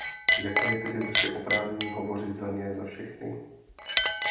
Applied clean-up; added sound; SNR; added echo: none; Chink, clink; -3 dB; reverberation time 0.8 s.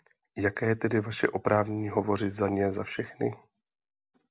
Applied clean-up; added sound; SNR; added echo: none; none; none; none.